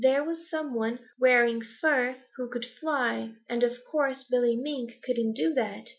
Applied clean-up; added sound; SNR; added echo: none; none; none; none.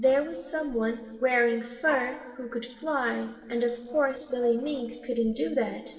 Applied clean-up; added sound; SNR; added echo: neural separator model SepFormer DNS4.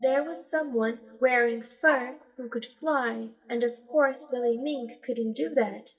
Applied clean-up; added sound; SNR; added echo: neural mask model DeepFilterNet 3.